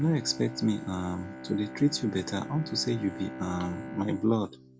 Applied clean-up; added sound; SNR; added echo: none; Bowed string instrument; 12 dB; none.